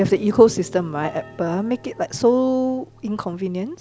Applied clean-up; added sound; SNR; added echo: none; Piano; 19 dB; none.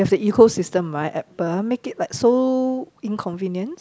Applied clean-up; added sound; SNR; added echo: none; none; none; none.